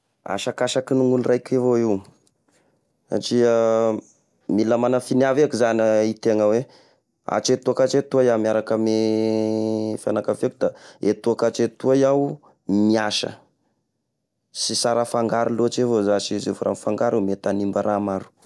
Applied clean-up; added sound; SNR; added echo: none; none; none; none.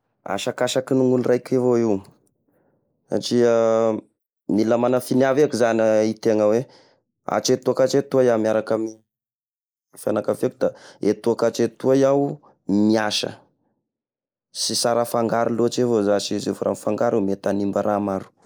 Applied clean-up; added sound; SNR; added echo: neural mask model Resemble Enhance denoiser.